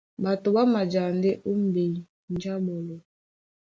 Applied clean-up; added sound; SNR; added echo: none; none; none; none.